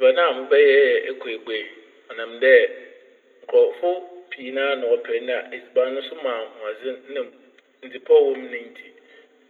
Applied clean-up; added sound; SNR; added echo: none; none; none; reverberation time 0.5 s.